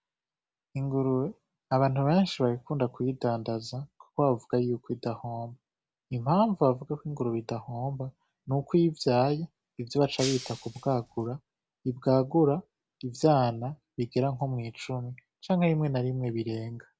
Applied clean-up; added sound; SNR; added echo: none; Shatter; 12 dB; none.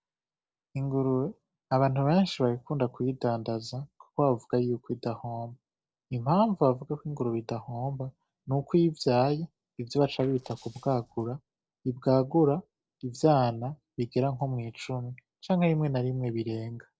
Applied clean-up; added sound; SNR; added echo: neural separator model SepFormer DNS4.